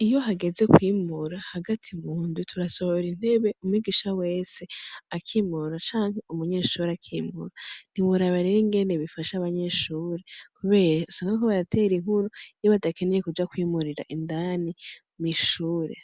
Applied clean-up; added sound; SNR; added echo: none; none; none; none.